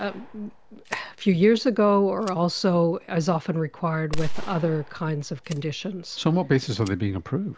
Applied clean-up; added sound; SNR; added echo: none; Gunshot, gunfire; 10 dB; none.